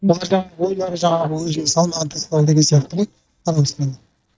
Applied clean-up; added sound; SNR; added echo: neural mask model DeepFilterNet 3.